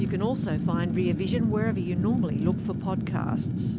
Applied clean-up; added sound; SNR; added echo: none; Fire; -3 dB; none.